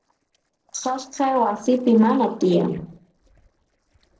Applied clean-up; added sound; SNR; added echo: neural separator model SepFormer DNS4.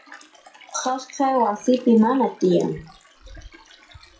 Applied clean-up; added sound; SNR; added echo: classical method WPE with log-MMSE.